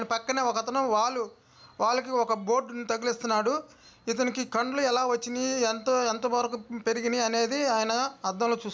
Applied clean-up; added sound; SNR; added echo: none; none; none; none.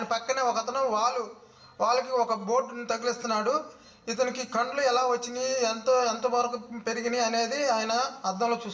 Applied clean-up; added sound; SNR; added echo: none; none; none; reverberation time 0.8 s.